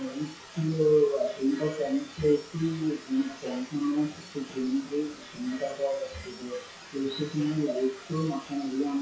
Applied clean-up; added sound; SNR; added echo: classical method WPE with log-MMSE.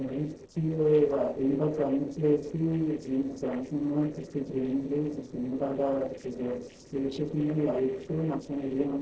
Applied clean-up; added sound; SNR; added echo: neural separator model SepFormer DNS4.